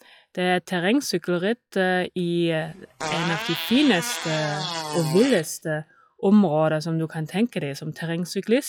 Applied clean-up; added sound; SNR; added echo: classical method log-MMSE.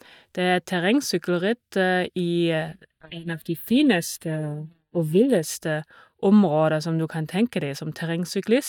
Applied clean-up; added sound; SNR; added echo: neural mask model DeepFilterNet 3.